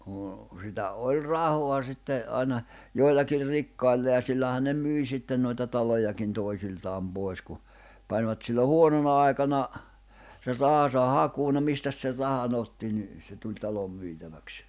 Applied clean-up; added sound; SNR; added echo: none; none; none; none.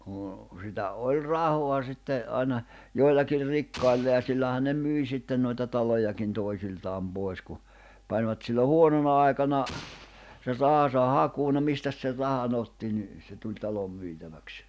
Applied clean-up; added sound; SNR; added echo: none; Explosion; 17 dB; none.